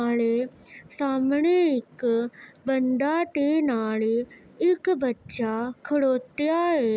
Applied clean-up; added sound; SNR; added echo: none; none; none; none.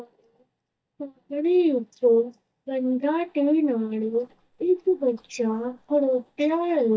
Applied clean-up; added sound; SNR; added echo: neural mask model DeepFilterNet 3.